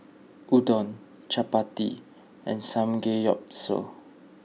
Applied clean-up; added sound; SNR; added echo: none; none; none; none.